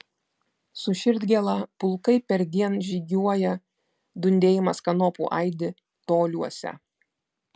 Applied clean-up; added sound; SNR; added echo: none; none; none; none.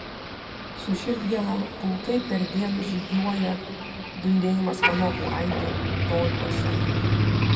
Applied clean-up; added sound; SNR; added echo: none; Motor vehicle (road); 0 dB; reverberation time 2.1 s.